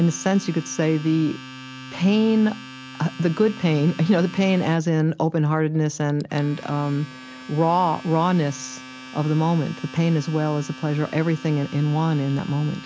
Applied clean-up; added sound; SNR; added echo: none; Domestic sounds, home sounds; 17 dB; none.